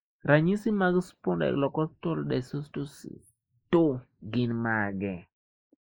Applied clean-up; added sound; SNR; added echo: neural mask model Resemble Enhance denoiser.